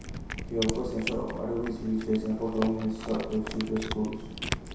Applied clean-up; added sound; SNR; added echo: none; Cat; 6 dB; reverberation time 0.7 s.